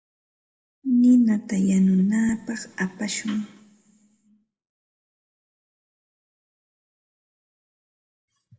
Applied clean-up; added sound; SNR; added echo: none; none; none; reverberation time 1.0 s.